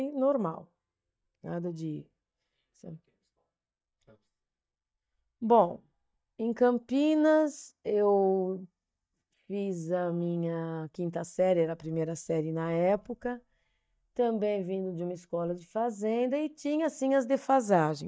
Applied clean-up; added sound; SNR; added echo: neural mask model DeepFilterNet 3.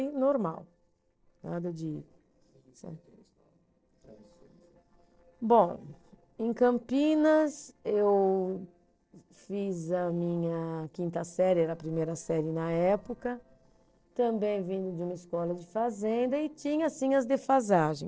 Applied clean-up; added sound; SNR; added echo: neural separator model SepFormer DNS4.